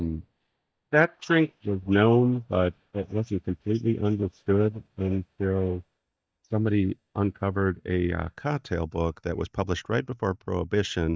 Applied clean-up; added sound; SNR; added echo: neural mask model DeepFilterNet 3.